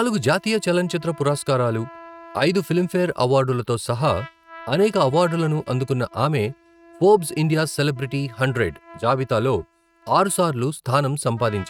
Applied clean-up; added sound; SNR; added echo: neural mask model RNNoise.